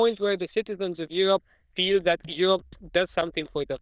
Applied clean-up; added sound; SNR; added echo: neural diffusion model UNIVERSE++.